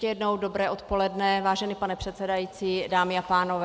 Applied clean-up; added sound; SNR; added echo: none; none; none; none.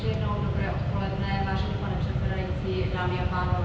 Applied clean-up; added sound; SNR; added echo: none; Mechanisms; -5 dB; reverberation time 0.9 s.